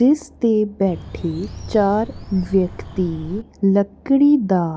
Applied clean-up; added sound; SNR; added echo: none; Bird; 15 dB; none.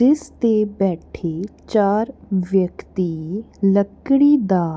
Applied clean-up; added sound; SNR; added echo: none; none; none; none.